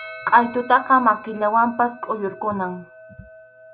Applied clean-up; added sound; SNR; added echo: none; Percussion; 19 dB; none.